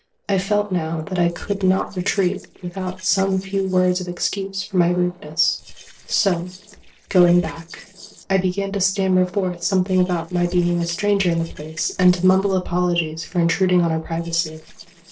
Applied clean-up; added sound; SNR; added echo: neural separator model SepFormer DNS4.